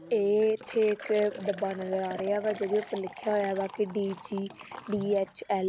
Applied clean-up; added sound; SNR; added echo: none; Dog + Liquid; 14 dB; none.